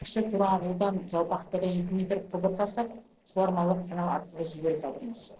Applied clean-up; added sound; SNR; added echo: neural separator model SepFormer DNS4.